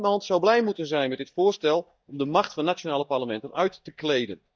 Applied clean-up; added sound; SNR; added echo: neural mask model DeepFilterNet 3.